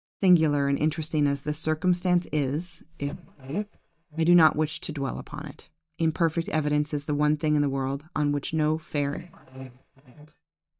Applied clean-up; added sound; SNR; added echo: neural mask model DeepFilterNet 3.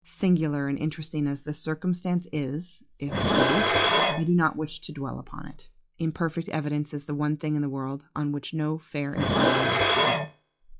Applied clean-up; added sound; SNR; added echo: classical method log-MMSE.